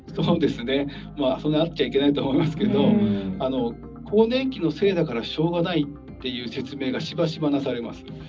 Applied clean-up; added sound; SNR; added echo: none; none; none; reverberation time 0.4 s.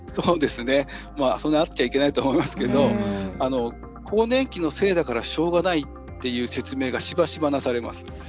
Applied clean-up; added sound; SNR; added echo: none; none; none; none.